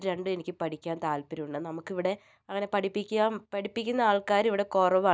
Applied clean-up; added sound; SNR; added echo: none; none; none; none.